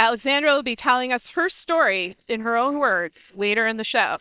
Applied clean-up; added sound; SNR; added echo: neural separator model SepFormer WHAM!.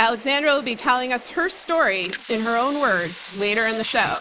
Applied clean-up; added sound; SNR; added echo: neural mask model Resemble Enhance denoiser.